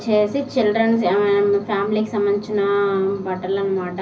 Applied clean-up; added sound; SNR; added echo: none; none; none; reverberation time 0.4 s.